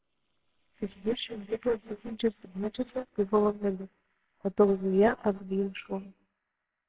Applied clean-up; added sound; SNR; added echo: neural separator model SepFormer WHAMR!.